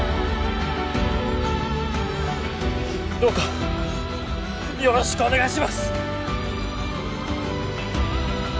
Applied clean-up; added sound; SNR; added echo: none; none; none; none.